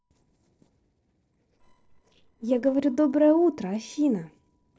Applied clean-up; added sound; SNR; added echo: neural separator model SepFormer DNS4.